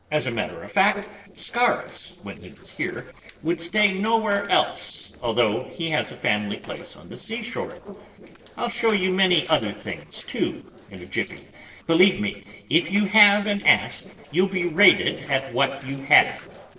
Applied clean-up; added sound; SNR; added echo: neural separator model SepFormer DNS4.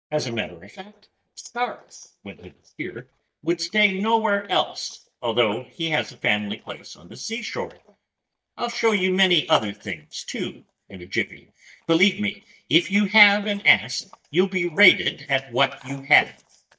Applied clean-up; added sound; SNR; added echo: neural mask model DeepFilterNet 3.